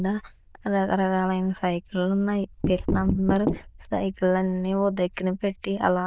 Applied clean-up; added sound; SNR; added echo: neural diffusion model UNIVERSE++.